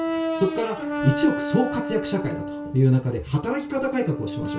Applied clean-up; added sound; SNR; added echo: none; Brass instrument; 6 dB; reverberation time 0.2 s.